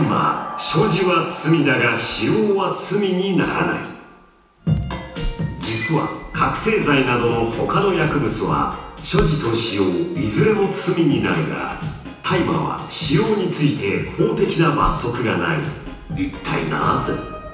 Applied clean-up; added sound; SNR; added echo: none; Crackle; 18 dB; reverberation time 0.9 s.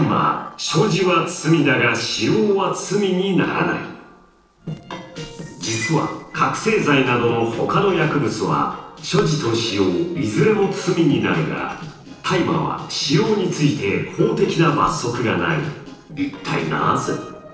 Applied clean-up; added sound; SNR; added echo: neural separator model SepFormer DNS4.